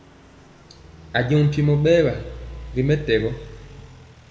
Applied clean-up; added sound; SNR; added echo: none; Idling / Truck; 16 dB; reverberation time 1.4 s.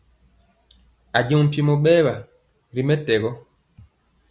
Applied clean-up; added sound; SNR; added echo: none; none; none; none.